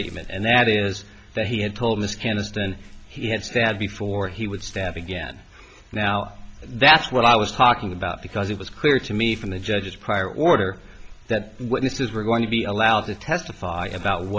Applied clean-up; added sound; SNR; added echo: none; Dog; 20 dB; none.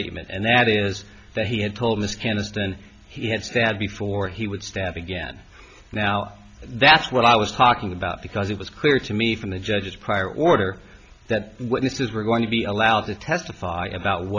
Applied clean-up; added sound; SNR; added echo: none; none; none; none.